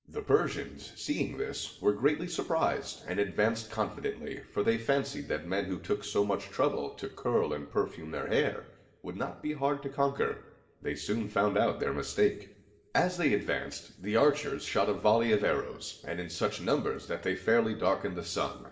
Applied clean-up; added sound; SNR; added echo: none; none; none; reverberation time 0.6 s.